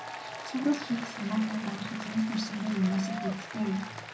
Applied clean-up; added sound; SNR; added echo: none; Applause; 9 dB; reverberation time 0.4 s.